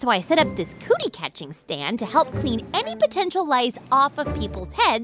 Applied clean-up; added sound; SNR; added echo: none; Purr; 20 dB; none.